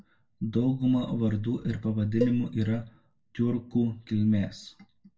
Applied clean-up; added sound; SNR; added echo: none; Cowbell; 10 dB; reverberation time 0.1 s.